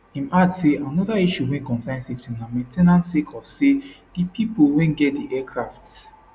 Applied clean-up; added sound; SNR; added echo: none; none; none; none.